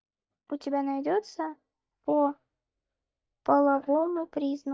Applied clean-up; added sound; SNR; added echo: neural mask model DeepFilterNet 3.